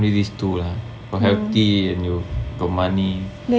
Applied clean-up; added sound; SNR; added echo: none; none; none; none.